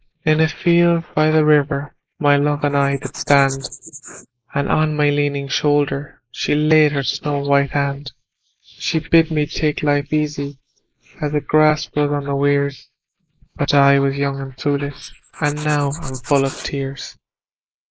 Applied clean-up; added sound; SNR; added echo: neural mask model Resemble Enhance denoiser.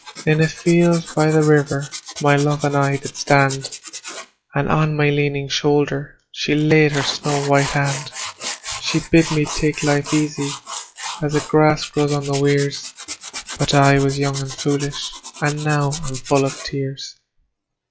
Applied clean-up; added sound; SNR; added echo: classical method log-MMSE.